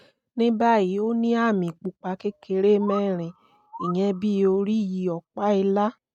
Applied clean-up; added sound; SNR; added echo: neural mask model RNNoise.